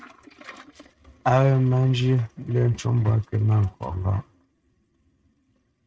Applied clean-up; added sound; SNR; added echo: neural mask model RNNoise.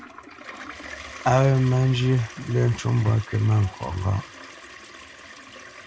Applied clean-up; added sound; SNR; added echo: none; Toilet flush; 17 dB; none.